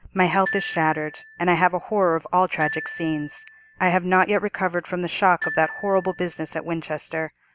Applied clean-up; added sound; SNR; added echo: none; Glockenspiel; 12 dB; none.